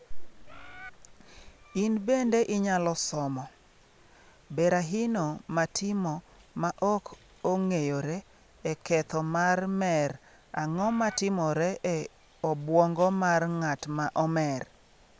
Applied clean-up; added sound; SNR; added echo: none; Bird; 17 dB; none.